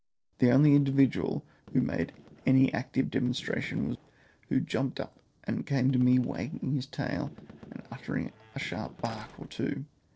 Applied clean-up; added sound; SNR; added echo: neural separator model SepFormer DNS4.